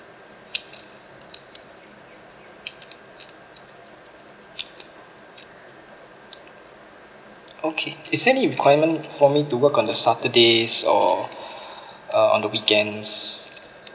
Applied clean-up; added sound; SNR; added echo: none; none; none; none.